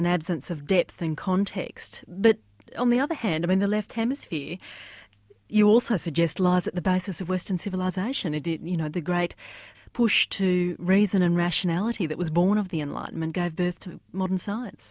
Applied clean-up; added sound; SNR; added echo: none; none; none; none.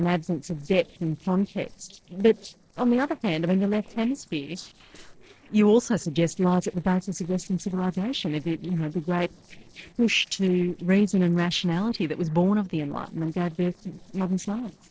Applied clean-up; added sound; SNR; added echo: neural separator model SepFormer DNS4.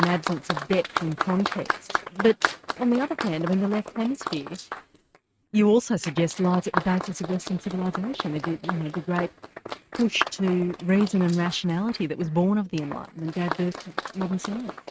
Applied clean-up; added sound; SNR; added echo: neural mask model RNNoise.